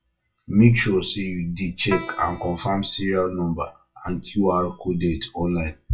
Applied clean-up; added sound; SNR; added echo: classical method WPE with log-MMSE.